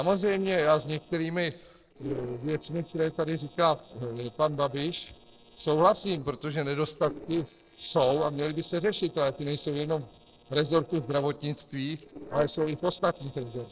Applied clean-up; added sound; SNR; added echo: neural separator model SepFormer DNS4.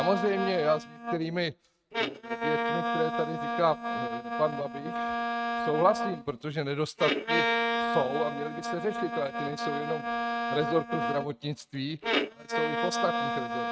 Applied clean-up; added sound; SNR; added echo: neural mask model RNNoise.